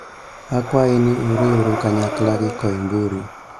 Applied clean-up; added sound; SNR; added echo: none; Breathing; 9 dB; none.